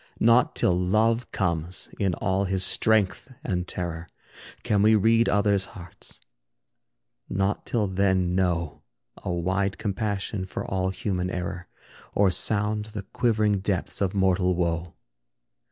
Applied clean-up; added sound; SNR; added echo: none; none; none; none.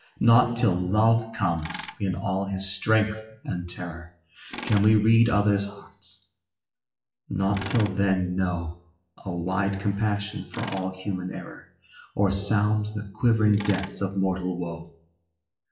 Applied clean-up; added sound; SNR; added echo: classical method WPE with log-MMSE.